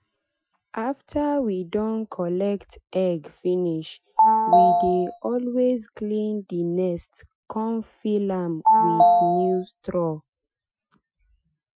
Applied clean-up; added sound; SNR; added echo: classical method Wiener filter.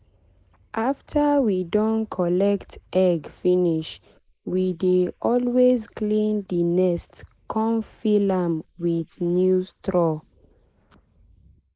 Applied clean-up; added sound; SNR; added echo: neural mask model Resemble Enhance denoiser.